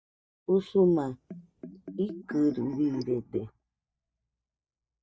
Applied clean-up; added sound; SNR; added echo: neural mask model DeepFilterNet 3.